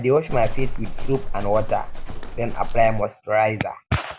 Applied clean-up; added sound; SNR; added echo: none; Livestock, farm animals, working animals; 0 dB; none.